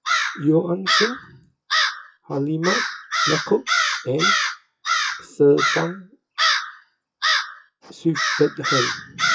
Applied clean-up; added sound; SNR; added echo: classical method WPE with log-MMSE.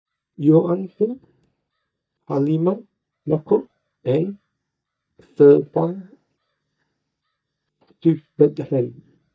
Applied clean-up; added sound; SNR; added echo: neural mask model DeepFilterNet 3.